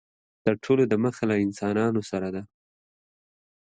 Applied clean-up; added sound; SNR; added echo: none; none; none; none.